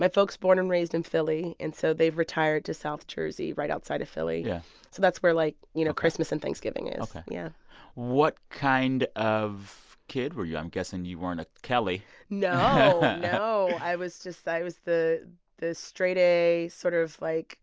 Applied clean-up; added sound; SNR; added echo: none; none; none; none.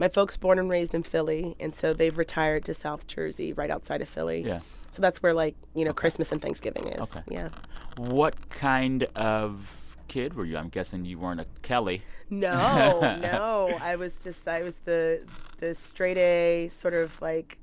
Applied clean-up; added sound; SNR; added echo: none; Domestic sounds, home sounds; 14 dB; none.